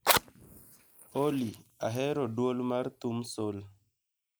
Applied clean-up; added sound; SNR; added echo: neural mask model Resemble Enhance denoiser.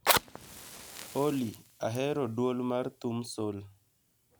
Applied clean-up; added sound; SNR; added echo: none; Fire; 3 dB; none.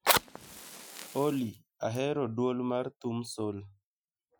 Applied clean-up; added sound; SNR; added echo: classical method Wiener filter.